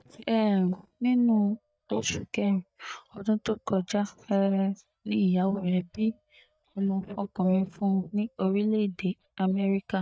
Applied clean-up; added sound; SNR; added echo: neural mask model DeepFilterNet 3.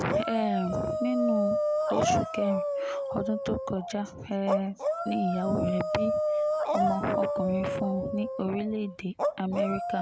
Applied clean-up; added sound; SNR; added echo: none; Dog; -1 dB; none.